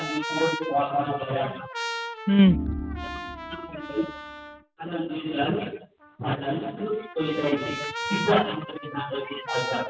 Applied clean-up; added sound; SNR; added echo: none; Trumpet + Organ; 8 dB; none.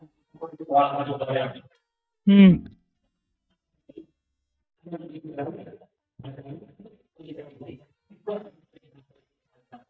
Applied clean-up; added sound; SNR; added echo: neural mask model DeepFilterNet 3.